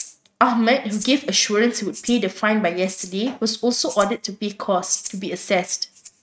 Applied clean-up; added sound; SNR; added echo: neural mask model RNNoise.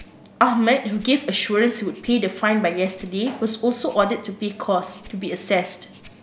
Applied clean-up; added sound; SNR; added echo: none; Rattle (instrument); 18 dB; none.